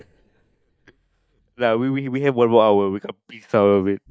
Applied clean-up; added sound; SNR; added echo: neural mask model DeepFilterNet 3.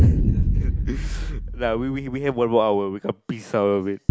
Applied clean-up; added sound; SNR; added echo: none; Boom; -2 dB; none.